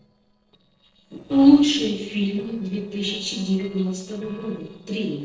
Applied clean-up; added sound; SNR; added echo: neural separator model SepFormer DNS4.